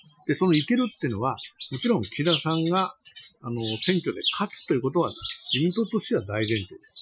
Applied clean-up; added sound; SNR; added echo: classical method Wiener filter.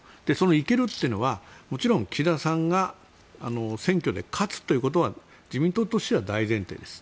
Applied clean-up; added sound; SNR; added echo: none; none; none; none.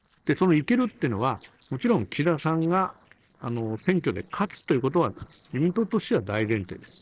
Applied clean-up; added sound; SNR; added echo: neural separator model SepFormer DNS4.